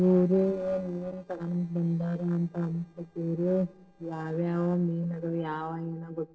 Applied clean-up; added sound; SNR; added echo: neural separator model SepFormer DNS4.